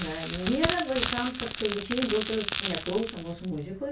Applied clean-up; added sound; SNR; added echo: none; Crackle; -1 dB; reverberation time 0.2 s.